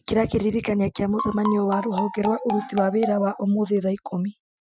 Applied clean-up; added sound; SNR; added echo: classical method Wiener filter.